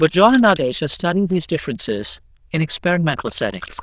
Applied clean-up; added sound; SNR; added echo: neural diffusion model UNIVERSE++.